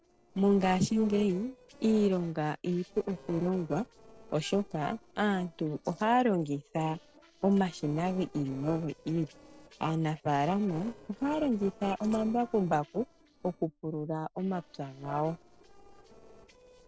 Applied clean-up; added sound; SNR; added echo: neural separator model SepFormer DNS4.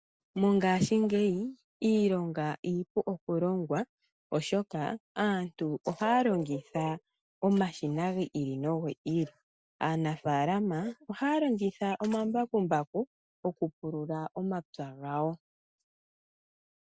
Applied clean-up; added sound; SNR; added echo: none; none; none; none.